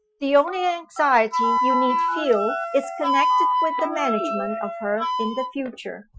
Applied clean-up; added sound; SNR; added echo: classical method Wiener filter.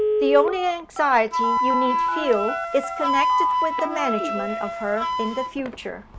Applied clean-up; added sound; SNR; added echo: none; Wind instrument, woodwind instrument + Telephone; -1 dB; none.